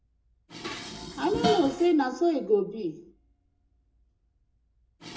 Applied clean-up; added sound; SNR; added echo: none; Dishes, pots, and pans; 8 dB; reverberation time 0.2 s.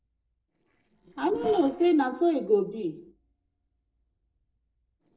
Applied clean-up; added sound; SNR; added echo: neural separator model SepFormer DNS4.